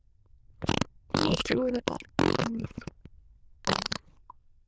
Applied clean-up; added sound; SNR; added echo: neural diffusion model UNIVERSE++.